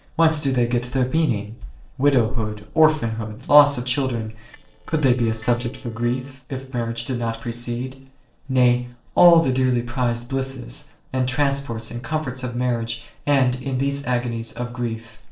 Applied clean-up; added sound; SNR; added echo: neural separator model SepFormer DNS4.